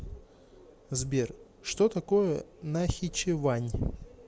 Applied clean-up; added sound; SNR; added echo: none; none; none; none.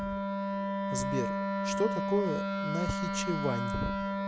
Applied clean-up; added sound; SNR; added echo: none; Wind instrument, woodwind instrument; -3 dB; none.